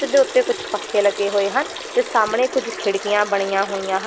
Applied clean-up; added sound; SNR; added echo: none; Liquid; 12 dB; none.